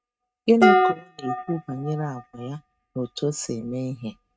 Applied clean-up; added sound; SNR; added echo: neural mask model RNNoise.